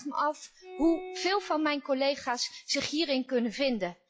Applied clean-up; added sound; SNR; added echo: classical method log-MMSE.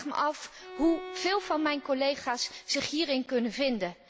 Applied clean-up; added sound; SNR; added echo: none; Bowed string instrument; 17 dB; none.